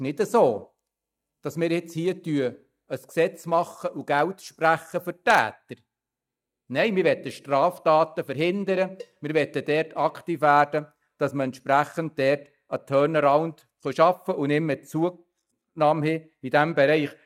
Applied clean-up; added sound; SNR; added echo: neural mask model DeepFilterNet 3.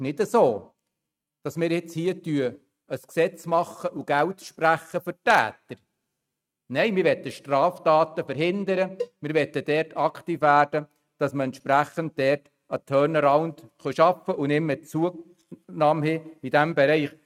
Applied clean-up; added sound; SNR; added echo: neural mask model RNNoise.